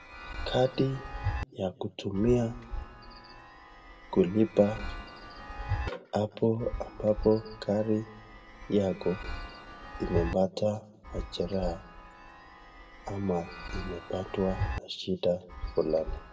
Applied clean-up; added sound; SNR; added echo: none; Chime; 8 dB; reverberation time 1.0 s.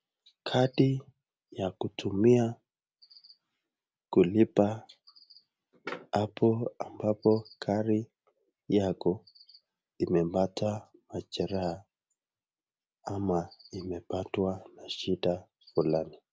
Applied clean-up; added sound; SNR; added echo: none; none; none; none.